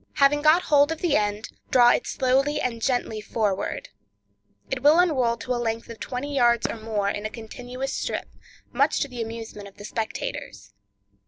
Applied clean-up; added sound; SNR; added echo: none; Fireworks; 15 dB; none.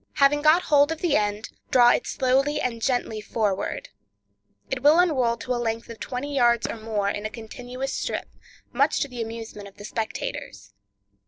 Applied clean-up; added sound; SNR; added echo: neural separator model SepFormer DNS4.